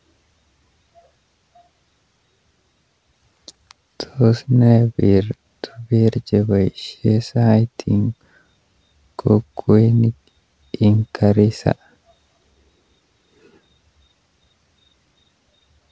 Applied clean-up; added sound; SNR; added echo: none; none; none; none.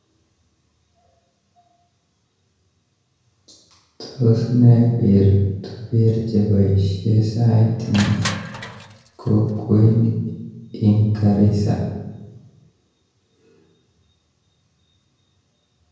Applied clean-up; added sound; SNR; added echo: none; Crushing; 14 dB; reverberation time 1.0 s.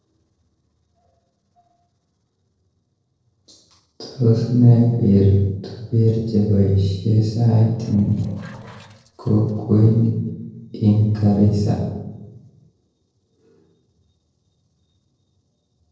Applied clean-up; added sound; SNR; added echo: neural separator model SepFormer DNS4.